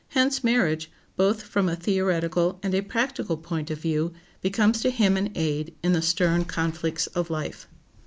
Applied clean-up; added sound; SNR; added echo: none; none; none; none.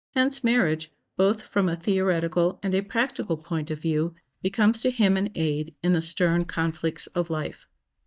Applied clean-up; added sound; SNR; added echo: neural mask model DeepFilterNet 3.